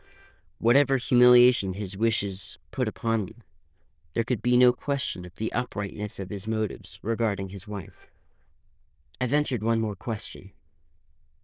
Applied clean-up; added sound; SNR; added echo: neural diffusion model UNIVERSE++.